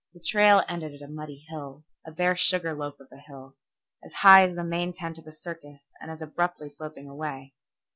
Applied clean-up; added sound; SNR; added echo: none; none; none; none.